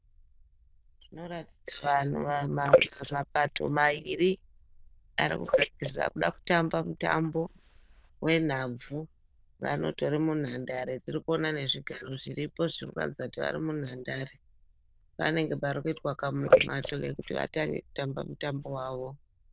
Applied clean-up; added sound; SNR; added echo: neural diffusion model UNIVERSE++.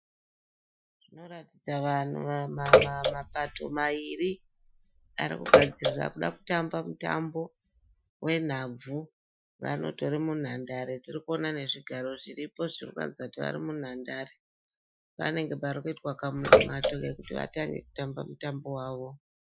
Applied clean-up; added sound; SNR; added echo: classical method Wiener filter.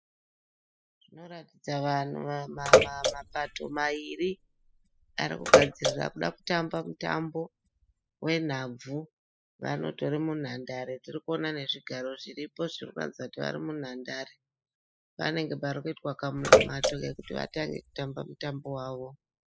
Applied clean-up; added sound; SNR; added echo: classical method spectral subtraction.